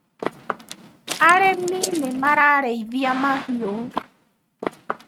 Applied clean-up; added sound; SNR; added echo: neural mask model RNNoise.